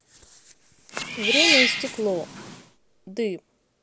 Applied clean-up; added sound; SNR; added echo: none; Cat; -4 dB; none.